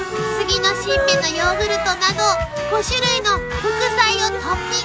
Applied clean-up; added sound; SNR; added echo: none; Wind instrument, woodwind instrument; 4 dB; none.